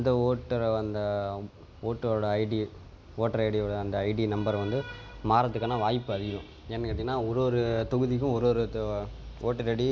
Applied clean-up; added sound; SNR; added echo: none; none; none; none.